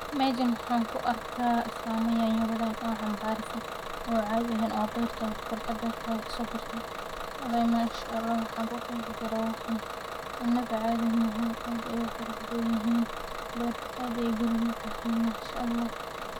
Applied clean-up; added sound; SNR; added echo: none; Bus / Engine; 6 dB; none.